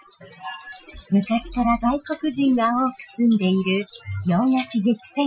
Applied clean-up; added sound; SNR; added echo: classical method Wiener filter.